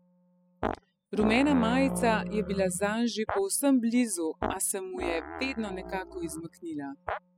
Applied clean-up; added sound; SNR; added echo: classical method spectral subtraction.